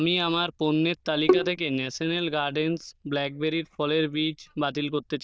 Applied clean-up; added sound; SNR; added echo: neural diffusion model UNIVERSE++.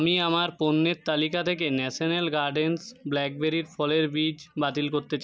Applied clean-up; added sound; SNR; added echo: none; none; none; none.